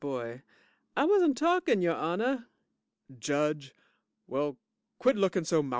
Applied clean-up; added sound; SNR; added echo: none; none; none; none.